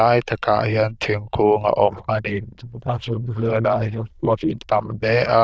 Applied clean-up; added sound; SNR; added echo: neural diffusion model UNIVERSE++.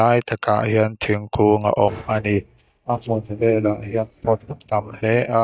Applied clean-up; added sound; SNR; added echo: neural mask model DeepFilterNet 3.